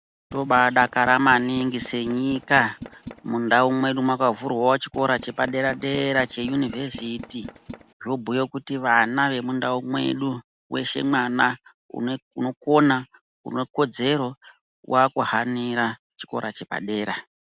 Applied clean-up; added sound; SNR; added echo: none; Tools; 16 dB; none.